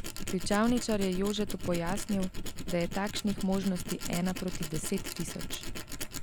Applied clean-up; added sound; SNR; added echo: none; Tools; 4 dB; none.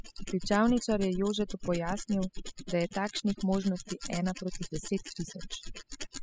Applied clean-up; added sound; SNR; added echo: classical method spectral subtraction.